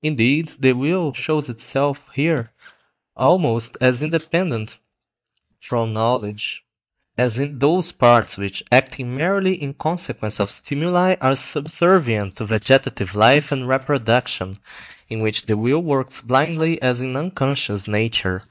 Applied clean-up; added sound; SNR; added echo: neural mask model DeepFilterNet 3.